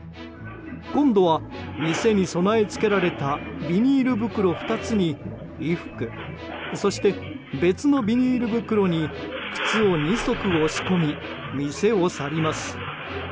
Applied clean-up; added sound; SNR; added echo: none; none; none; none.